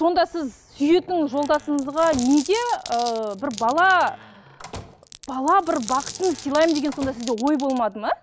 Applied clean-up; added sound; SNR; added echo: none; Slam + Glass; 16 dB; none.